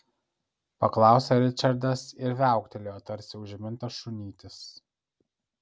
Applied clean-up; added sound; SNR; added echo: none; none; none; none.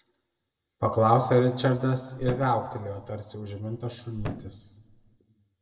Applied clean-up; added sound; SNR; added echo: none; Thump, thud; 13 dB; reverberation time 1.4 s.